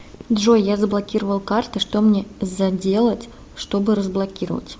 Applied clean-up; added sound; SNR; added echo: none; none; none; none.